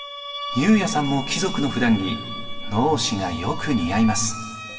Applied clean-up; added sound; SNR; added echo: none; none; none; reverberation time 1.8 s.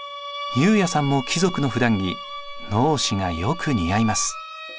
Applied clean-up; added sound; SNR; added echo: none; none; none; none.